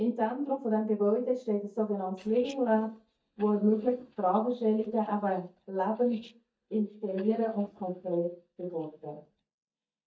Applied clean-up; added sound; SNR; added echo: neural mask model DeepFilterNet 3.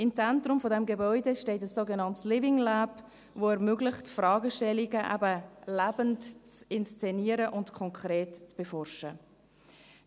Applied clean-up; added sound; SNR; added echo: none; none; none; none.